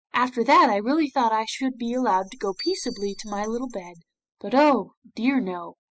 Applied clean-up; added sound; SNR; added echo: classical method spectral subtraction.